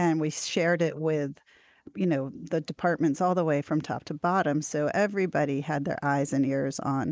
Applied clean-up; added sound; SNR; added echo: neural mask model Resemble Enhance denoiser.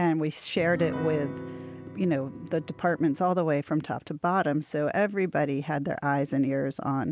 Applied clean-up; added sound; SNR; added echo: none; Piano; 12 dB; none.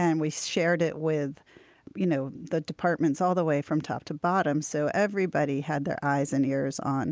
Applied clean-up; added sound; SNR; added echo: none; none; none; none.